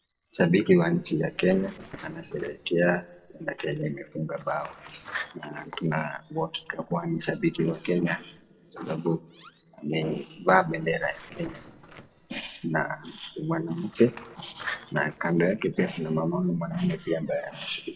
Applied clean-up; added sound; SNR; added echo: neural separator model SepFormer DNS4.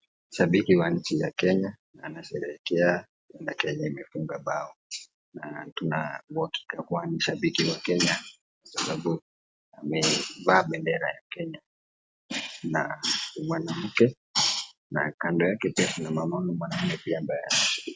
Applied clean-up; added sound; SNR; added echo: none; none; none; none.